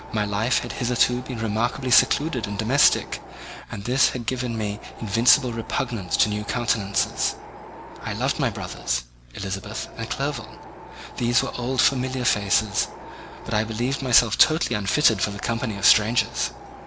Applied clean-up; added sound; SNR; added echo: none; Wind; 15 dB; none.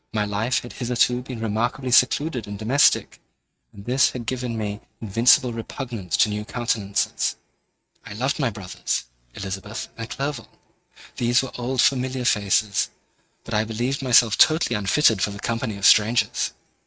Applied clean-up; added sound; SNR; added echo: neural mask model RNNoise.